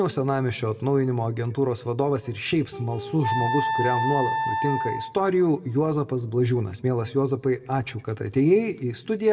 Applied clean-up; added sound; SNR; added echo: none; Wind instrument, woodwind instrument; 4 dB; reverberation time 0.6 s.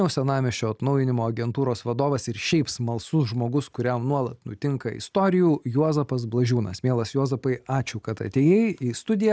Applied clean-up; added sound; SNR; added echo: none; none; none; none.